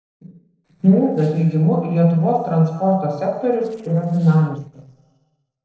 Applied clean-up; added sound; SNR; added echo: neural separator model SepFormer DNS4.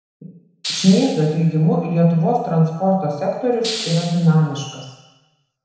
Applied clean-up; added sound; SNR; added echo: none; Hiss; 12 dB; reverberation time 1.0 s.